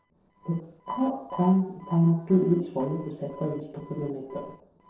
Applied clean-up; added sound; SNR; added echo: neural separator model SepFormer DNS4.